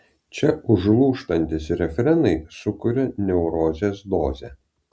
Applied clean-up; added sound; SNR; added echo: none; none; none; none.